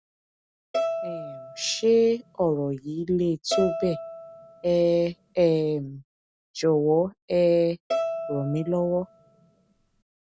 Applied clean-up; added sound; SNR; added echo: none; Bowed string instrument; 8 dB; none.